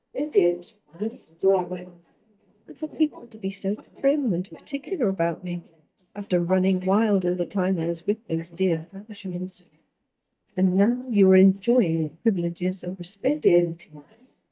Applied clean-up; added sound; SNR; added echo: neural mask model DeepFilterNet 3.